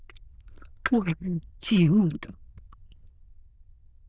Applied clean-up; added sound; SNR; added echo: neural diffusion model UNIVERSE++.